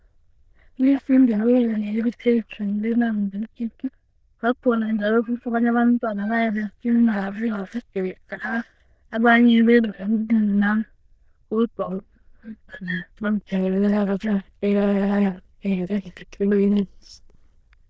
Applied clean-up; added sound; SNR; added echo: neural diffusion model UNIVERSE++.